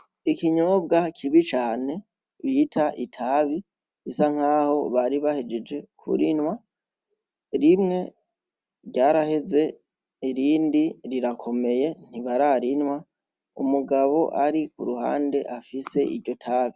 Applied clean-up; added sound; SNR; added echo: none; none; none; none.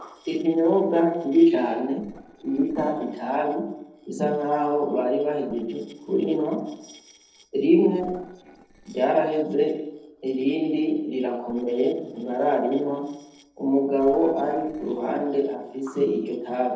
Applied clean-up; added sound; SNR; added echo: neural separator model SepFormer DNS4.